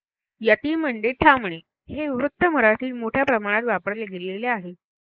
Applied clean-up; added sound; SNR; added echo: neural mask model Resemble Enhance denoiser.